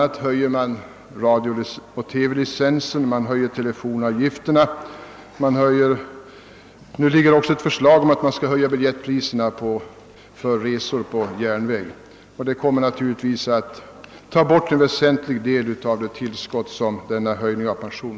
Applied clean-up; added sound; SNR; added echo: none; none; none; none.